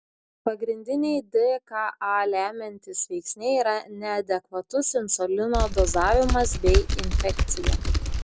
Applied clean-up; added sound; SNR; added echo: none; Typing; -2 dB; none.